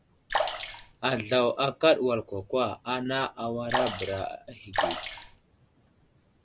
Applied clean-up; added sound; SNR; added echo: none; Sink (filling or washing) / Water / Splash, splatter; 0 dB; none.